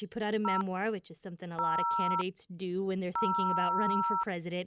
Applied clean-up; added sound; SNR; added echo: none; Telephone; -2 dB; none.